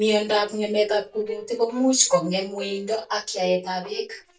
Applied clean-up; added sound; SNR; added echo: neural mask model DeepFilterNet 3.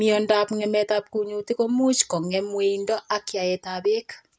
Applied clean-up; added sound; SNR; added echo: none; none; none; none.